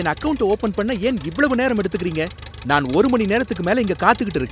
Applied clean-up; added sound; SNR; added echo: none; Engine; 16 dB; none.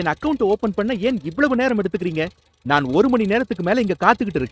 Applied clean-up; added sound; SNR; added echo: neural mask model RNNoise.